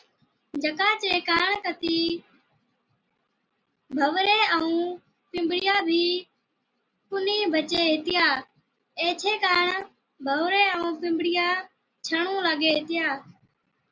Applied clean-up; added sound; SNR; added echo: none; none; none; none.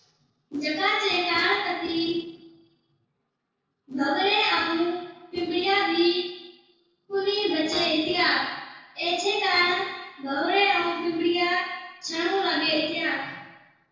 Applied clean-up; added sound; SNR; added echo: neural separator model SepFormer DNS4.